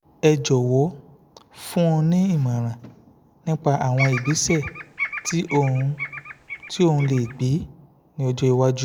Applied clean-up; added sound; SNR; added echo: none; Bird vocalization, bird call, bird song; 11 dB; none.